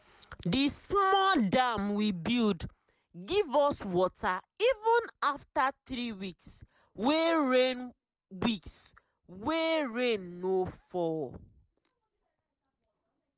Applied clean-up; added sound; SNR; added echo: none; none; none; none.